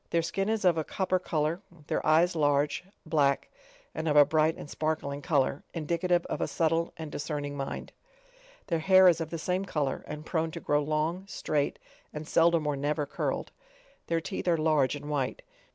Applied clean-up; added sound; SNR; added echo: none; none; none; none.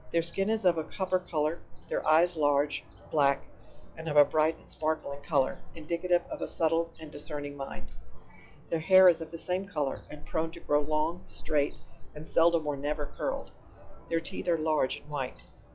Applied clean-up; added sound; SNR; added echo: classical method log-MMSE.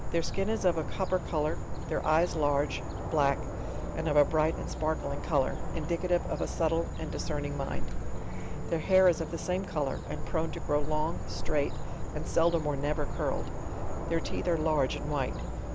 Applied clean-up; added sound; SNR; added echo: none; Insect / Frog + Ocean; 1 dB; none.